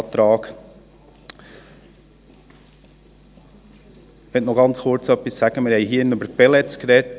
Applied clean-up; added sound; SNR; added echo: none; none; none; none.